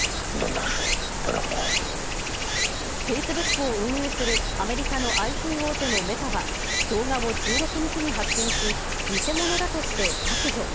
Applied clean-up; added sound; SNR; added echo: none; Stream; -4 dB; none.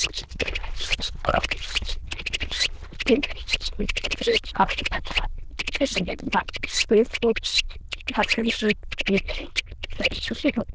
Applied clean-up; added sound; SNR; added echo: neural diffusion model UNIVERSE++.